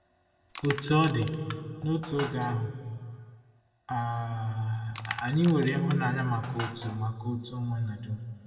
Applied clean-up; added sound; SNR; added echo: none; Crushing; 13 dB; reverberation time 2.1 s.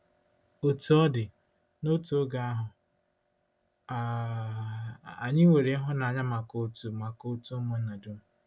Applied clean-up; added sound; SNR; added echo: none; none; none; none.